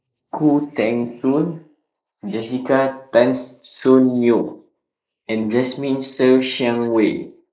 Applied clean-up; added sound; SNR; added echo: neural mask model Resemble Enhance denoiser.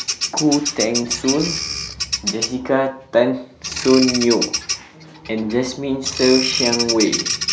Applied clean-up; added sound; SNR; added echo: none; Bird vocalization, bird call, bird song; 4 dB; none.